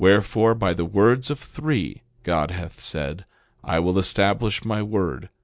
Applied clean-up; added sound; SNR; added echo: none; none; none; none.